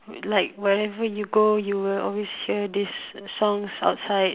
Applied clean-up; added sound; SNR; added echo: none; none; none; none.